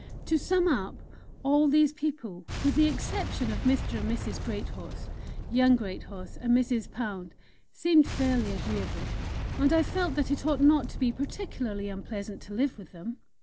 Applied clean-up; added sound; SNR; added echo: none; Boom; 7 dB; none.